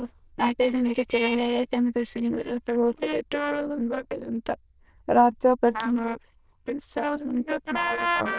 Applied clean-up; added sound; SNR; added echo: neural diffusion model UNIVERSE++.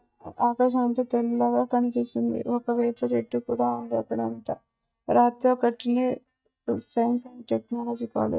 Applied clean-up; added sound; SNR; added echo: neural mask model DeepFilterNet 3.